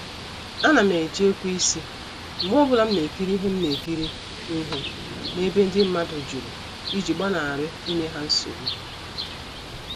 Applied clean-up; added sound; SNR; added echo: none; Bird; 9 dB; none.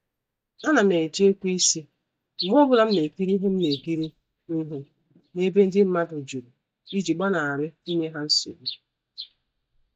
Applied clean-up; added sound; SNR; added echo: neural mask model DeepFilterNet 3.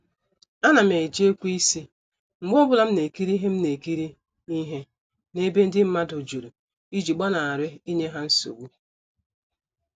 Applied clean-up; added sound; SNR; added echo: none; none; none; none.